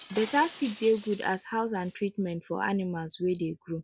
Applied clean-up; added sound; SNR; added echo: none; Shatter; 16 dB; none.